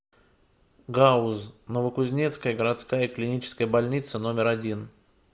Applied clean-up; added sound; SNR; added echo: none; none; none; none.